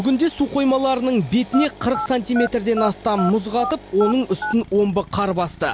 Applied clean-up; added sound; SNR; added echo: none; Telephone; 9 dB; none.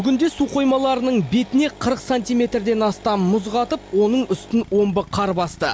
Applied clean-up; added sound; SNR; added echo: none; none; none; none.